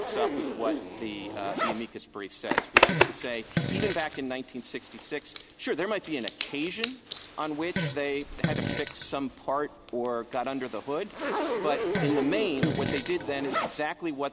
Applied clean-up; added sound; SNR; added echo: none; Zipper (clothing) + Fart; -2 dB; none.